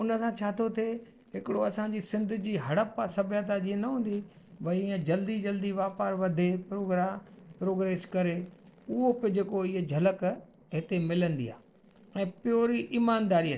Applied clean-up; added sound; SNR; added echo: neural separator model SepFormer DNS4.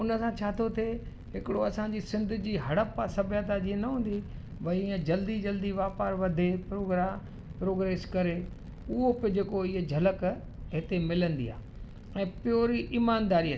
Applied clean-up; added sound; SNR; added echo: none; Fire; 12 dB; none.